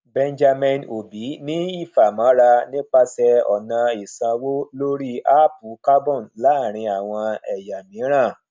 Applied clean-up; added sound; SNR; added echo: none; none; none; none.